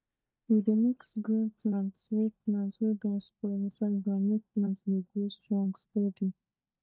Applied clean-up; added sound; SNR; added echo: neural mask model DeepFilterNet 3.